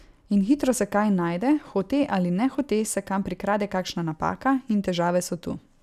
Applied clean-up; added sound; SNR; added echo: none; none; none; none.